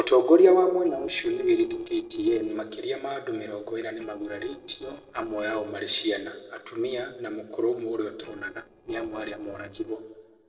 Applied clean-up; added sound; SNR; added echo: neural separator model SepFormer DNS4.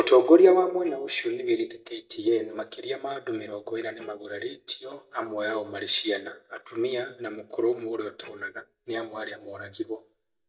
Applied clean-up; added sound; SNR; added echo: neural mask model DeepFilterNet 3.